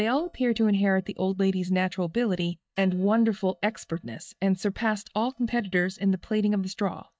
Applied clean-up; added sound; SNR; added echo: neural mask model DeepFilterNet 3.